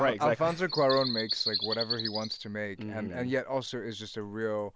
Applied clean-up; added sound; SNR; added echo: none; Bird vocalization, bird call, bird song; 7 dB; none.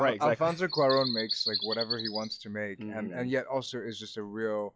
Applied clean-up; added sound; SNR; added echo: classical method log-MMSE.